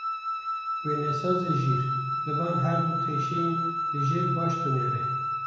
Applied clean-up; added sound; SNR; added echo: none; Wind instrument, woodwind instrument; 0 dB; reverberation time 0.9 s.